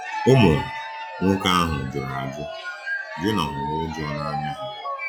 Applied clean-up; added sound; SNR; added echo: classical method log-MMSE.